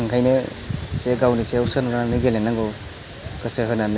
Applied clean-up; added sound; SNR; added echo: none; none; none; none.